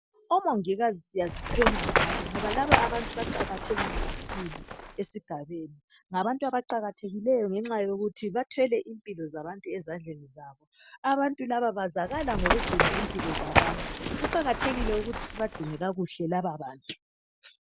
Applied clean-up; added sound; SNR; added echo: none; Run; -2 dB; none.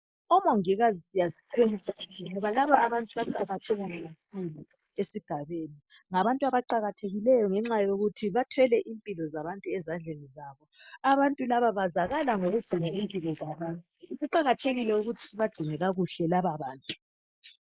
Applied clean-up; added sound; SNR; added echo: neural mask model Resemble Enhance denoiser.